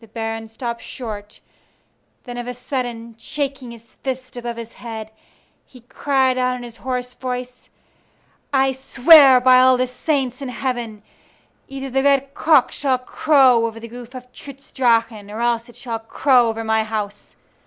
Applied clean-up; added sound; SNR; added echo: none; none; none; none.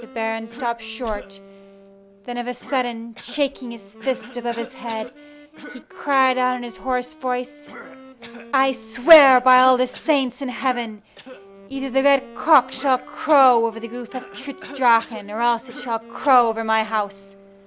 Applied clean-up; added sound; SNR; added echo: none; Cough + Wind instrument, woodwind instrument; 19 dB; none.